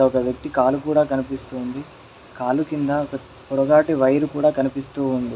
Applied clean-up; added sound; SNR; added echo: none; none; none; none.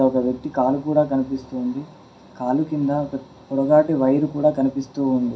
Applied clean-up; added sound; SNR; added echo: none; none; none; reverberation time 0.3 s.